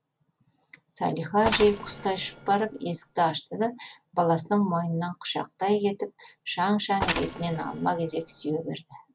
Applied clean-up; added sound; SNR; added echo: none; Mechanisms; 8 dB; none.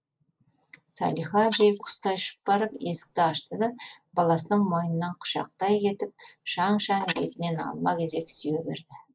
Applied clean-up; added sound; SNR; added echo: neural mask model Resemble Enhance denoiser.